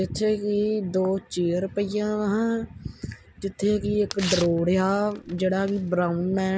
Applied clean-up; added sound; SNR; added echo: none; Tearing; 13 dB; none.